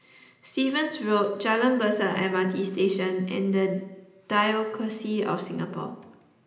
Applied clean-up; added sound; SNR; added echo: none; none; none; reverberation time 0.9 s.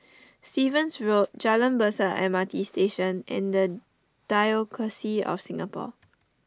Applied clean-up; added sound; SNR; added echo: none; none; none; none.